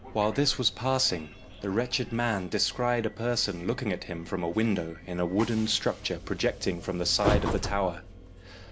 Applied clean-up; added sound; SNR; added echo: none; Train; 9 dB; none.